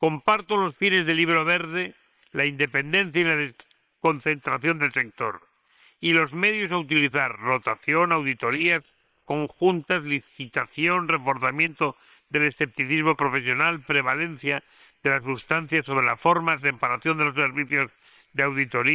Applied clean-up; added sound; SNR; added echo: neural separator model SepFormer WHAM!.